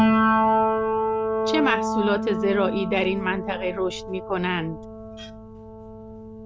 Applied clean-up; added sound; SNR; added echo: none; Piano; -2 dB; none.